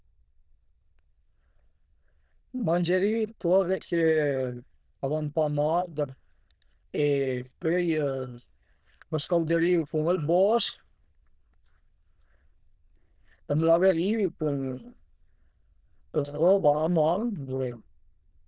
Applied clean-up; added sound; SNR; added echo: neural diffusion model UNIVERSE++.